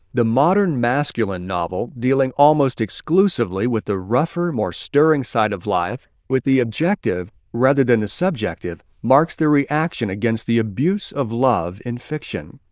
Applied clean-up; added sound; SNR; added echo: neural diffusion model UNIVERSE++.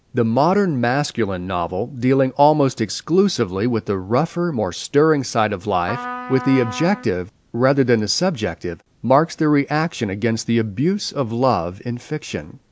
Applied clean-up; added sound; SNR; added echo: none; Trumpet; 12 dB; none.